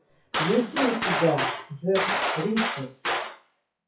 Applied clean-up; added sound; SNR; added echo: classical method WPE with log-MMSE.